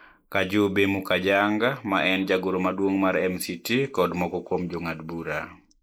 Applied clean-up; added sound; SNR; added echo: neural mask model Resemble Enhance denoiser.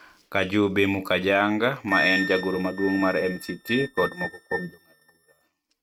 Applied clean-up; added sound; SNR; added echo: neural mask model RNNoise.